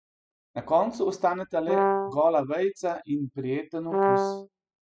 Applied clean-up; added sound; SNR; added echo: classical method spectral subtraction.